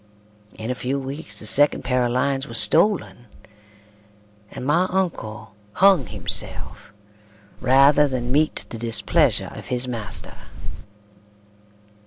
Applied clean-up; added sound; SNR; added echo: none; Wind; -2 dB; none.